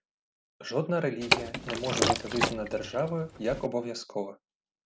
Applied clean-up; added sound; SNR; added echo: none; Liquid; -2 dB; none.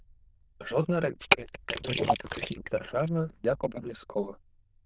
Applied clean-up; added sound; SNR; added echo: neural diffusion model UNIVERSE++.